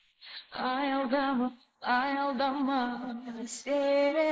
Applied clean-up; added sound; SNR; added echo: neural mask model Resemble Enhance denoiser.